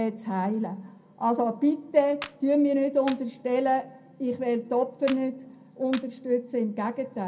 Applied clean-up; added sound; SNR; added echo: none; Clapping; 19 dB; reverberation time 0.2 s.